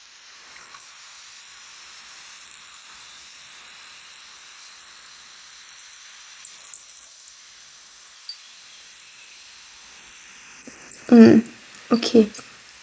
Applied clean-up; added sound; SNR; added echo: neural mask model Resemble Enhance denoiser.